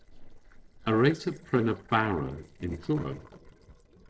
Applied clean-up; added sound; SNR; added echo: neural separator model SepFormer DNS4.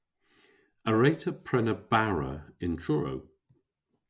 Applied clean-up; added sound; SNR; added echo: none; none; none; none.